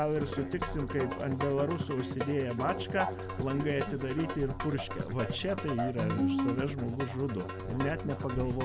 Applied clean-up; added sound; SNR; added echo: none; Musical instrument; 3 dB; none.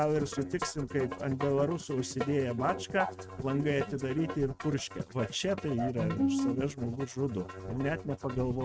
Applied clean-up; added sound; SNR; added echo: neural mask model RNNoise.